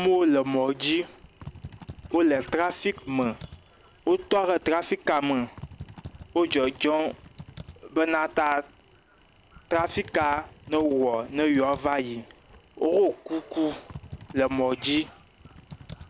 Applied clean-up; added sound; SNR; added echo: none; Typing; 20 dB; none.